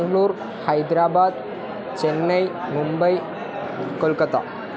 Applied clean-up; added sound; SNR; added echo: none; none; none; none.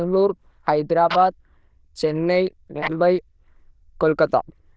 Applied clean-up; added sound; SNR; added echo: neural diffusion model UNIVERSE++.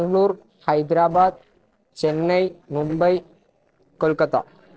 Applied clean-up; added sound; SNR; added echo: neural separator model SepFormer DNS4.